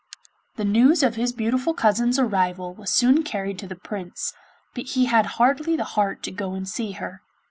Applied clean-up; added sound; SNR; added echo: none; none; none; none.